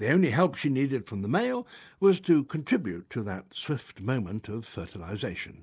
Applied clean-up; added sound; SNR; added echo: none; none; none; none.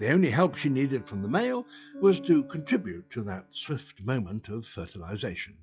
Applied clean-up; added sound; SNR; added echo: classical method log-MMSE.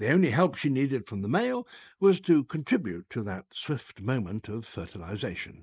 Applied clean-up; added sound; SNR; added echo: neural mask model Resemble Enhance denoiser.